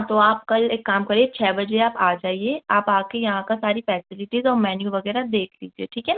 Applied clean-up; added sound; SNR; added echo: none; none; none; none.